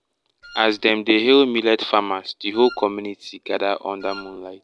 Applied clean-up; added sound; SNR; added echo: none; Wind instrument, woodwind instrument; 20 dB; none.